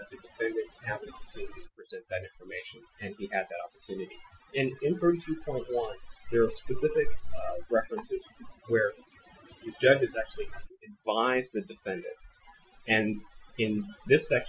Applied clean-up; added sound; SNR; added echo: classical method Wiener filter.